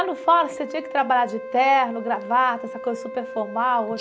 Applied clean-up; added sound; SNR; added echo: none; Wind instrument, woodwind instrument; 12 dB; none.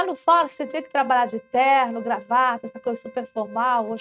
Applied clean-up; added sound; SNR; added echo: neural mask model RNNoise.